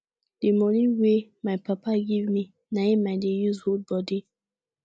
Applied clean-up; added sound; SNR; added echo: none; none; none; none.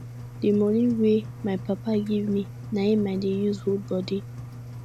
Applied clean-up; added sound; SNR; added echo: none; Engine; 13 dB; none.